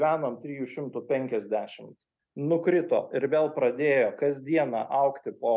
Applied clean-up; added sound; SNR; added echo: none; none; none; none.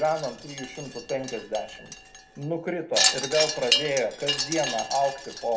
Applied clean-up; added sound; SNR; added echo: none; Wind chime; 1 dB; reverberation time 1.2 s.